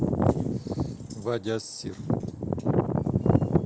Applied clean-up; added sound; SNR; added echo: none; none; none; none.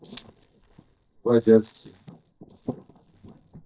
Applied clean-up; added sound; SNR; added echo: neural mask model DeepFilterNet 3.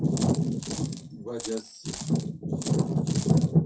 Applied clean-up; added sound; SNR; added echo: classical method WPE with log-MMSE.